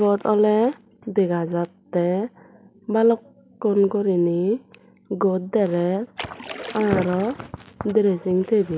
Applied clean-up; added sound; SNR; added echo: none; Splash, splatter; 14 dB; none.